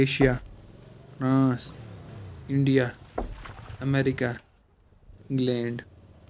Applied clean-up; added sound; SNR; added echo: none; Knock + Engine starting / Motorcycle; 14 dB; none.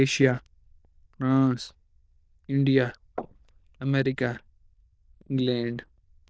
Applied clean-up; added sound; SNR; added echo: neural diffusion model UNIVERSE++.